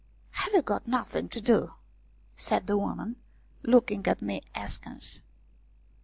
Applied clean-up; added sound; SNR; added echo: none; none; none; none.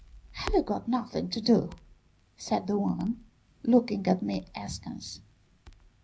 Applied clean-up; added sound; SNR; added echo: none; Crackle; 16 dB; reverberation time 0.4 s.